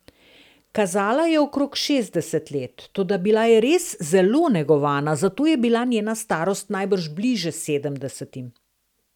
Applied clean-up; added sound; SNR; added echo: none; none; none; none.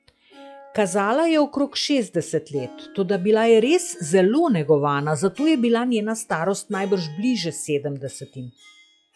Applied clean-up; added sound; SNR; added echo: classical method log-MMSE.